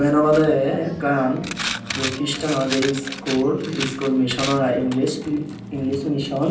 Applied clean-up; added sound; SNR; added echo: none; Coin (dropping); 10 dB; reverberation time 0.6 s.